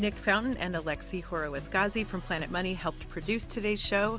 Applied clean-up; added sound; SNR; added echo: none; none; none; none.